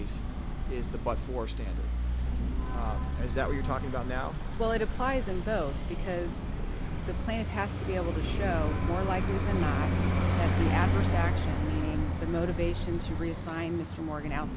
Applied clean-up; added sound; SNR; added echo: none; Train / Breathing + Traffic noise, roadway noise; -5 dB; none.